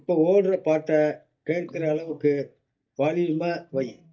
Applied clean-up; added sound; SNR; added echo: neural mask model DeepFilterNet 3.